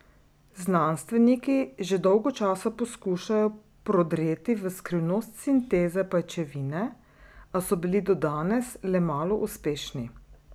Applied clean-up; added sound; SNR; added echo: none; none; none; none.